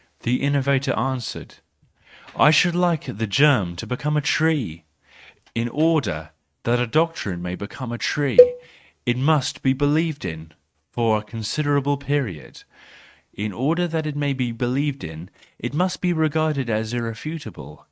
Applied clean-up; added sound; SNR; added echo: neural mask model RNNoise.